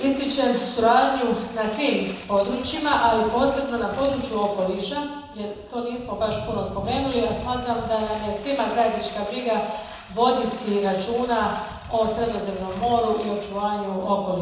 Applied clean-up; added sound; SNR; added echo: none; Engine; 16 dB; reverberation time 1.1 s.